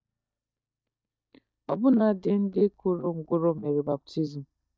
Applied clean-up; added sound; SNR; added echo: neural mask model DeepFilterNet 3.